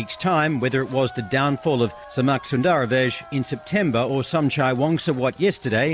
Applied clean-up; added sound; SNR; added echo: none; none; none; none.